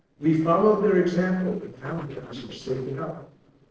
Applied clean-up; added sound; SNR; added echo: neural separator model SepFormer DNS4.